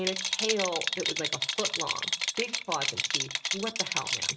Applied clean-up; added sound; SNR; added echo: none; Rattle; -4 dB; reverberation time 0.4 s.